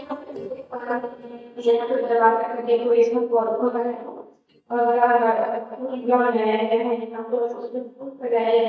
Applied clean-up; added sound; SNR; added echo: neural mask model DeepFilterNet 3.